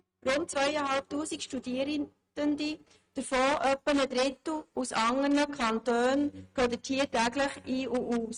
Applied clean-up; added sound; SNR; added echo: neural mask model RNNoise.